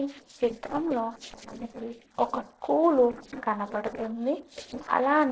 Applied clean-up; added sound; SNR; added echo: neural separator model SepFormer DNS4.